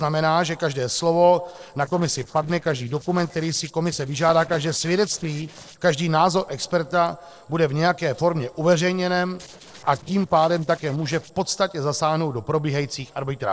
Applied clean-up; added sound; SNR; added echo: neural separator model SepFormer DNS4.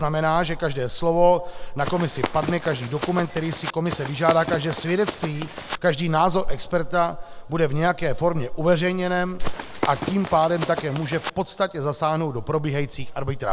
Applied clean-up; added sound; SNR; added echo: none; Cricket / Frog + Run; 6 dB; none.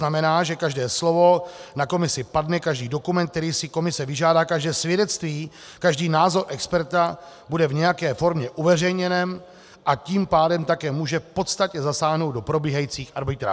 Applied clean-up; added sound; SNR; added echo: none; none; none; none.